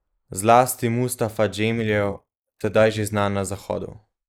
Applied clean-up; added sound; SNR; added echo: neural mask model Resemble Enhance denoiser.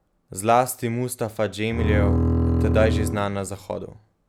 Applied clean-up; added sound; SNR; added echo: none; Bowed string instrument; -3 dB; none.